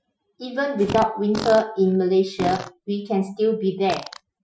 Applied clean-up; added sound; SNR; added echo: classical method Wiener filter.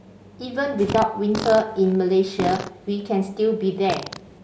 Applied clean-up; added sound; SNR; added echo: none; Fart; 11 dB; none.